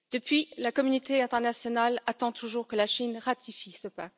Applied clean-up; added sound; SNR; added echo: none; none; none; none.